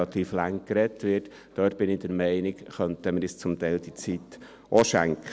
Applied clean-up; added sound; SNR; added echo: none; none; none; none.